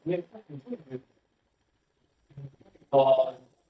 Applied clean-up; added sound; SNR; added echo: neural mask model DeepFilterNet 3.